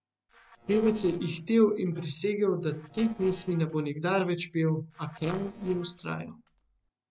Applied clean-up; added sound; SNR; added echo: neural separator model SepFormer DNS4.